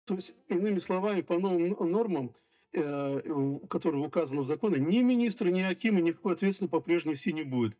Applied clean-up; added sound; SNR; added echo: neural mask model DeepFilterNet 3.